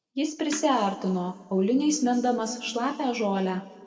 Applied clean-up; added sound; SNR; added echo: neural separator model SepFormer DNS4.